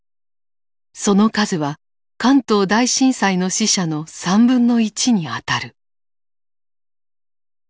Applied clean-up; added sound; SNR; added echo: none; none; none; none.